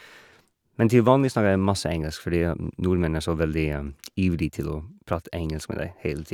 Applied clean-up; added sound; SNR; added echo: none; none; none; none.